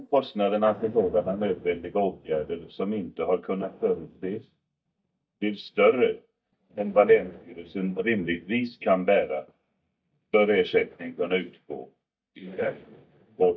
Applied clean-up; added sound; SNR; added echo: neural mask model DeepFilterNet 3.